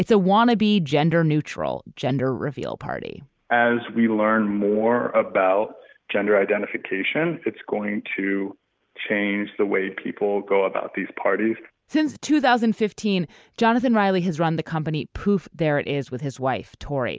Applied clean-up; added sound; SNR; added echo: none; none; none; none.